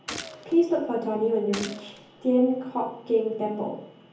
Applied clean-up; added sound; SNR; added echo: none; Gunshot, gunfire; 15 dB; reverberation time 0.7 s.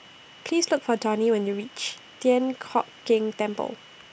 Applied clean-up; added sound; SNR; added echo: none; none; none; none.